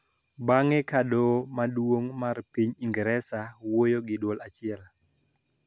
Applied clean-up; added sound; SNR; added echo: none; none; none; none.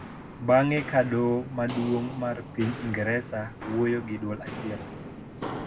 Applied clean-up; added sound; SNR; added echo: none; Walk, footsteps; 11 dB; reverberation time 0.3 s.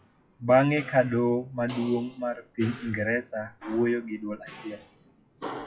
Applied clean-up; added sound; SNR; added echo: classical method WPE with log-MMSE.